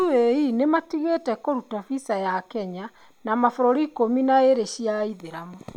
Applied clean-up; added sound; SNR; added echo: none; none; none; none.